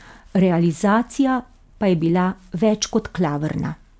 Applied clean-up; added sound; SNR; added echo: none; none; none; none.